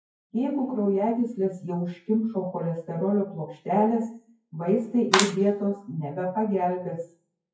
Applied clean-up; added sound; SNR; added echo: classical method WPE with log-MMSE.